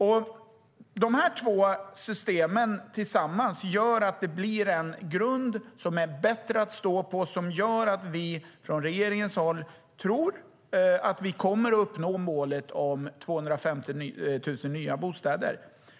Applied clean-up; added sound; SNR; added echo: none; none; none; none.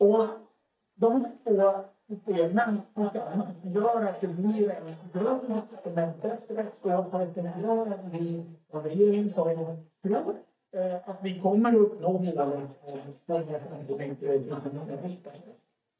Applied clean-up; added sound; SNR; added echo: neural mask model DeepFilterNet 3.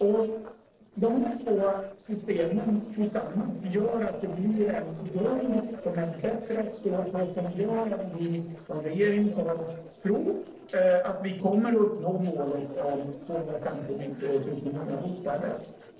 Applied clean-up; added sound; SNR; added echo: neural separator model SepFormer DNS4.